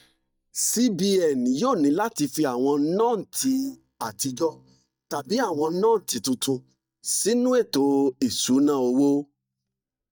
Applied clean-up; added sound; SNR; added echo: neural mask model DeepFilterNet 3.